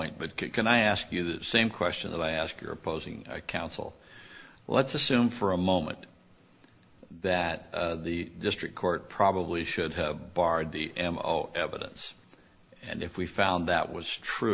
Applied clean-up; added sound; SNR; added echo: none; none; none; none.